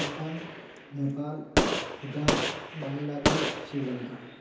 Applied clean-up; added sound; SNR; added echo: none; Gunshot, gunfire; -4 dB; reverberation time 0.9 s.